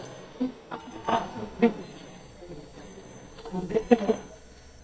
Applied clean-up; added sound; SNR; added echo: neural mask model DeepFilterNet 3.